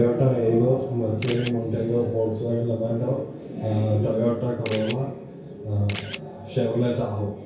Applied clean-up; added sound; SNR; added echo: none; Camera; 9 dB; reverberation time 0.6 s.